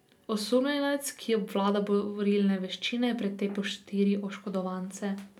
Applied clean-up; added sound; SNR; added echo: none; none; none; none.